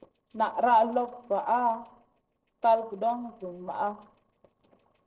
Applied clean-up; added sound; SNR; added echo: neural separator model SepFormer DNS4.